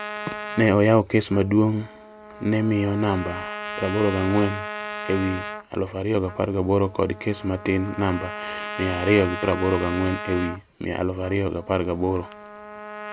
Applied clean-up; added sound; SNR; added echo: none; Trumpet; 11 dB; none.